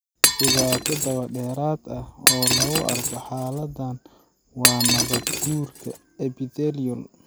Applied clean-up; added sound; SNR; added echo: none; Shatter; -3 dB; none.